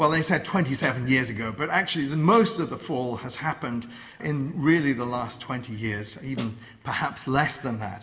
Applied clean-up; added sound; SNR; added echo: none; Snare drum; 14 dB; reverberation time 1.4 s.